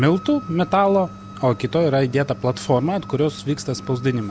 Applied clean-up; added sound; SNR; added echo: none; none; none; none.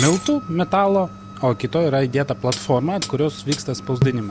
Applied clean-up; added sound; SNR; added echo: none; Shatter + Hi-hat; 9 dB; none.